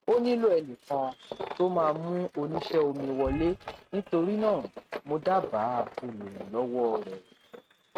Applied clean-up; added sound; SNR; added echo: neural mask model RNNoise.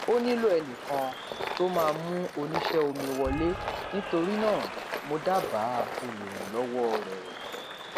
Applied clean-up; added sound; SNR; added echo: none; Applause / Cheering + Tools; 6 dB; none.